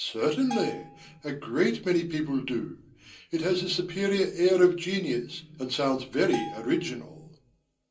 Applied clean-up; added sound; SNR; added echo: none; Bell; 14 dB; reverberation time 0.3 s.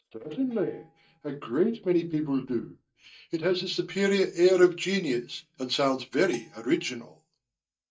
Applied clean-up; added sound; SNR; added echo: neural mask model DeepFilterNet 3.